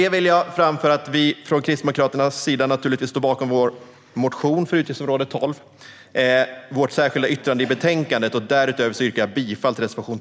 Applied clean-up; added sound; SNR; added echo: none; none; none; none.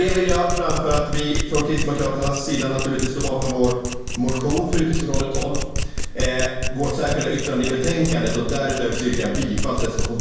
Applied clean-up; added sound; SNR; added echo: none; Domestic sounds, home sounds; 2 dB; reverberation time 1.0 s.